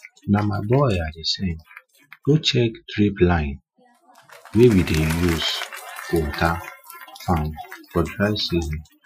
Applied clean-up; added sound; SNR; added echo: classical method Wiener filter.